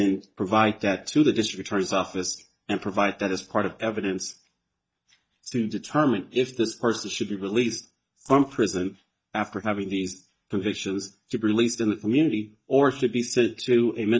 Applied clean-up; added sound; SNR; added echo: neural mask model DeepFilterNet 3.